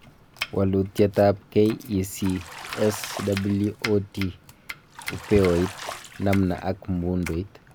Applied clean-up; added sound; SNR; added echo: none; Bathtub (filling or washing) + Domestic sounds, home sounds; 14 dB; none.